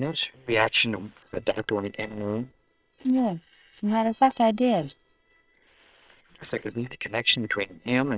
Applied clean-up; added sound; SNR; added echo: neural separator model SepFormer WHAM!.